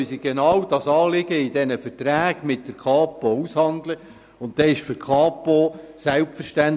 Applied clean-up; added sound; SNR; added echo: none; none; none; none.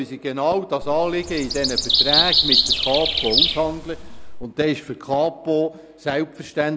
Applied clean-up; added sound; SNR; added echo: none; Bird vocalization, bird call, bird song; -2 dB; none.